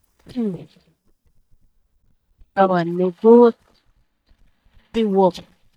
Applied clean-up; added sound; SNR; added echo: neural mask model DeepFilterNet 3.